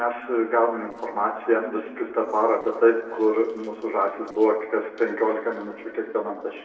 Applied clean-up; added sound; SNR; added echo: neural separator model SepFormer DNS4.